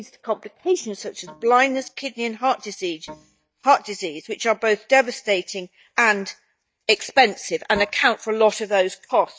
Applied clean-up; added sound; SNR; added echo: neural mask model DeepFilterNet 3.